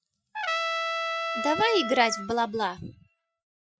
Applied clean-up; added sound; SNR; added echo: classical method Wiener filter.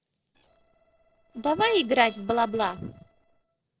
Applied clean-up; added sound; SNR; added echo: neural separator model SepFormer DNS4.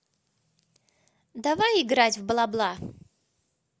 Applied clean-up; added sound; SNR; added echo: none; none; none; none.